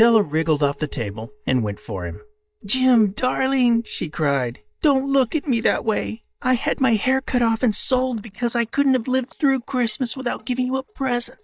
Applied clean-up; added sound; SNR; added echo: neural mask model DeepFilterNet 3.